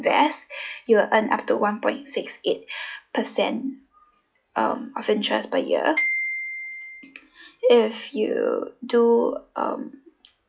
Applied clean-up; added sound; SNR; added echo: classical method log-MMSE.